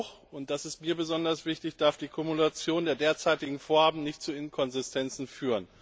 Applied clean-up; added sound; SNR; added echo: none; none; none; none.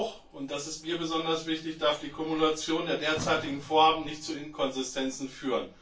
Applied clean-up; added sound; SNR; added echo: none; Sliding door; 19 dB; reverberation time 0.2 s.